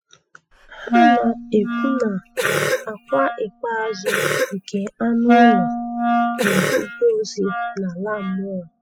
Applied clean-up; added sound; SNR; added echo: classical method spectral subtraction.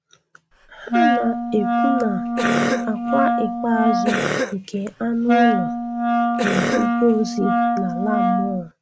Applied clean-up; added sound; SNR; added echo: none; Cough + Wind instrument, woodwind instrument; -3 dB; none.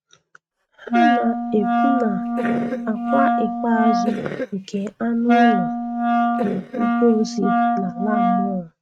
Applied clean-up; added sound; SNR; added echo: neural mask model RNNoise.